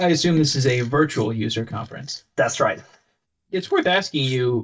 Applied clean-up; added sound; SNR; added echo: neural mask model DeepFilterNet 3.